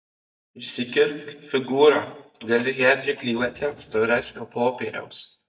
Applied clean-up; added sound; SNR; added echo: neural mask model DeepFilterNet 3.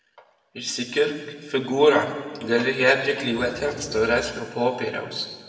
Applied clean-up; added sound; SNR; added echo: none; Growling; 16 dB; reverberation time 1.5 s.